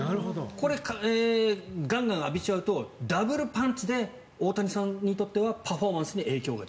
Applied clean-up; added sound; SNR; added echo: none; none; none; none.